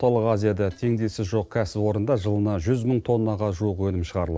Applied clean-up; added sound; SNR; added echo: neural separator model SepFormer DNS4.